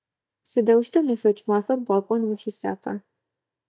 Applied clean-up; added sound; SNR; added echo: neural mask model DeepFilterNet 3.